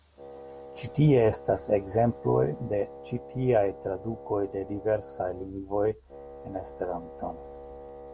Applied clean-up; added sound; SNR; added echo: none; Wind instrument, woodwind instrument; 16 dB; none.